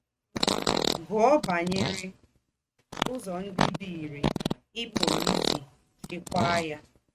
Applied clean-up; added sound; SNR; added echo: neural mask model RNNoise.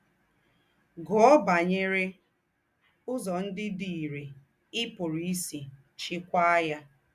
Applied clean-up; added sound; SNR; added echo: none; none; none; none.